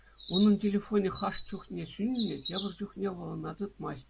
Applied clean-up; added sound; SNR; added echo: none; Chirp, tweet; 6 dB; none.